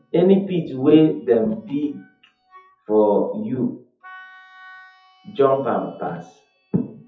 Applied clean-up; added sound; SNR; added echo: classical method WPE with log-MMSE.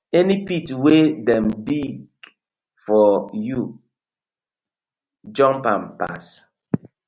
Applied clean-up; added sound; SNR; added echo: none; none; none; none.